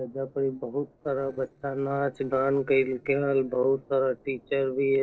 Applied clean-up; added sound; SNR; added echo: neural separator model SepFormer DNS4.